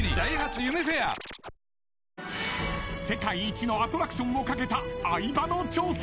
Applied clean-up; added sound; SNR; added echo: none; Scratching (performance technique); 11 dB; none.